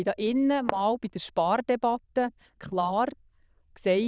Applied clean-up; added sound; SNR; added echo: neural diffusion model UNIVERSE++.